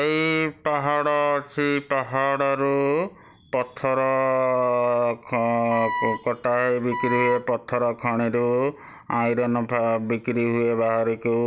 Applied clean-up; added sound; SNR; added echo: none; Wind instrument, woodwind instrument; 6 dB; none.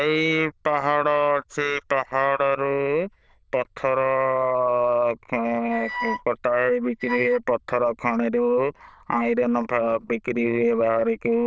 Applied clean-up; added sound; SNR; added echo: neural diffusion model UNIVERSE++.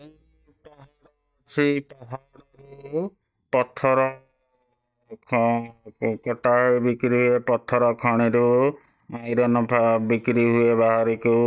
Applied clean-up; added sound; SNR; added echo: neural mask model DeepFilterNet 3.